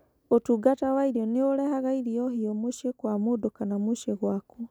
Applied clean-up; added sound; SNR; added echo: none; none; none; none.